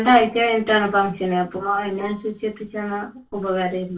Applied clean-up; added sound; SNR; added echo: neural separator model SepFormer DNS4.